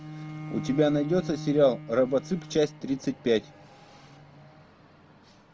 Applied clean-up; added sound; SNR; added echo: none; Bowed string instrument; 13 dB; none.